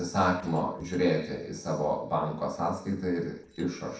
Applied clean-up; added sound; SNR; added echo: neural separator model SepFormer DNS4.